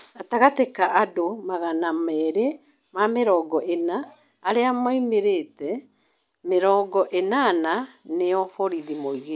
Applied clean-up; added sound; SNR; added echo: none; none; none; none.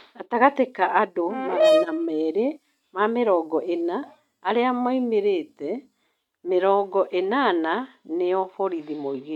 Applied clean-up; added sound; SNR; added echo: neural mask model RNNoise.